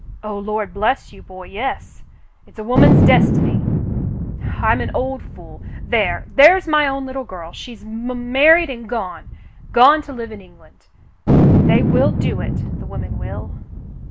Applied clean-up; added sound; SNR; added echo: none; Thunder; -1 dB; none.